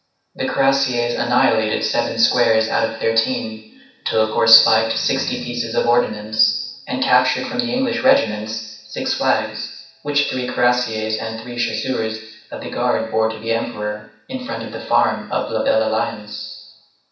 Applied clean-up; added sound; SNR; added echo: none; none; none; reverberation time 0.7 s.